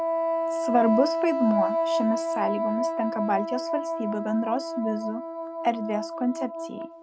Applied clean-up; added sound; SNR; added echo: none; Wind instrument, woodwind instrument; 0 dB; none.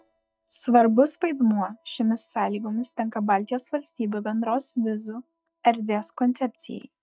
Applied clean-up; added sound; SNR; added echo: neural mask model DeepFilterNet 3.